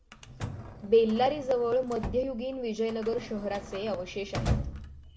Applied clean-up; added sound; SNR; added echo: none; Drawer open or close; 8 dB; none.